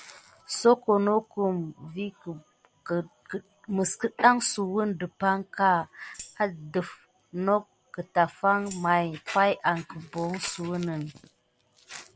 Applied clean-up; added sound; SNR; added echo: none; Tambourine; 19 dB; none.